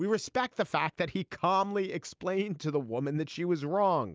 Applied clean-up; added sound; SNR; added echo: none; none; none; none.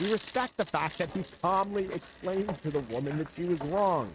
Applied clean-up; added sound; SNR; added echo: neural mask model RNNoise.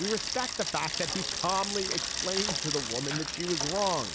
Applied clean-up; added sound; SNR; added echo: none; Bicycle; 0 dB; none.